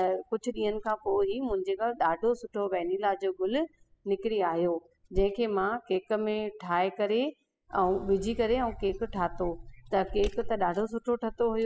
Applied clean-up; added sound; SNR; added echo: classical method spectral subtraction.